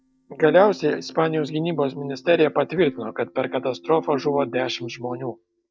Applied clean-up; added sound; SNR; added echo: neural mask model DeepFilterNet 3.